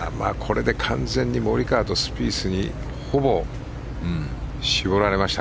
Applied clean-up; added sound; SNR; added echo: none; none; none; none.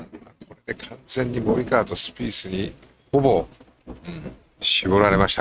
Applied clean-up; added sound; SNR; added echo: neural mask model RNNoise.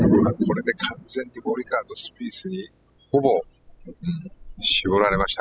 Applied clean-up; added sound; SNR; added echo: classical method spectral subtraction.